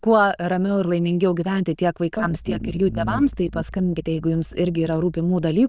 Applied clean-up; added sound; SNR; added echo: neural diffusion model UNIVERSE++.